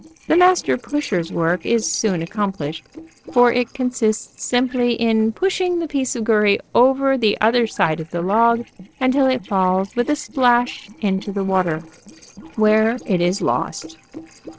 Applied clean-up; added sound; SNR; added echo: neural separator model SepFormer DNS4.